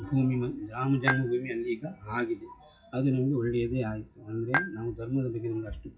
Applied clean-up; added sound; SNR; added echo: classical method WPE with log-MMSE.